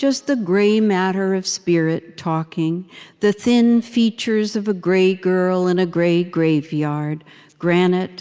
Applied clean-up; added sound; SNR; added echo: none; none; none; none.